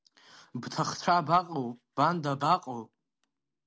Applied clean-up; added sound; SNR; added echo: none; none; none; none.